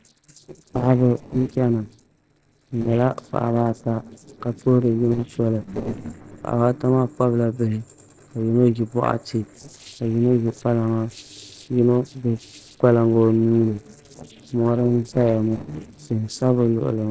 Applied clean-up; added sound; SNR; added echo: neural separator model SepFormer DNS4.